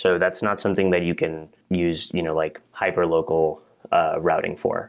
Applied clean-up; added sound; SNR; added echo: none; none; none; none.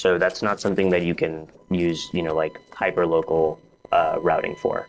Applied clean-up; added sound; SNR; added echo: neural separator model SepFormer DNS4.